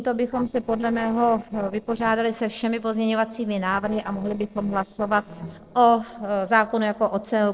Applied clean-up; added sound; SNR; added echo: neural separator model SepFormer DNS4.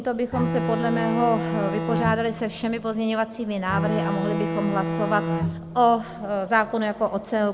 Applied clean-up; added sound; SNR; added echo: none; Bowed string instrument; 3 dB; none.